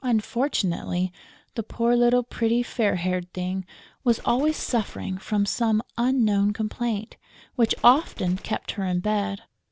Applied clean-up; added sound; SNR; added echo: none; Gunshot, gunfire; 19 dB; none.